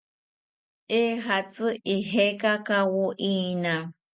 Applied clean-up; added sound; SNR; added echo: none; none; none; none.